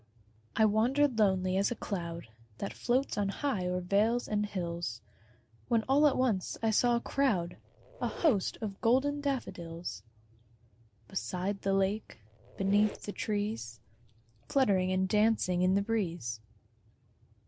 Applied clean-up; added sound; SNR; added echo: none; Squeak; 20 dB; none.